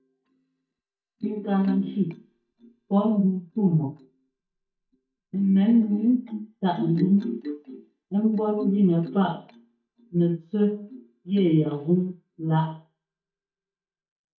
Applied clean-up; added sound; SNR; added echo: neural mask model DeepFilterNet 3.